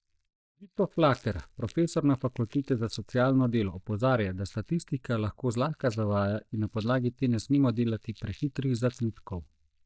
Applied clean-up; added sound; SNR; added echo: neural mask model DeepFilterNet 3.